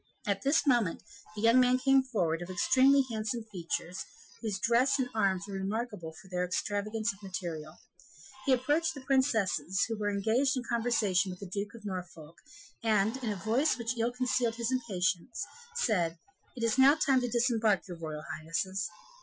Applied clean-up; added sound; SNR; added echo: classical method Wiener filter.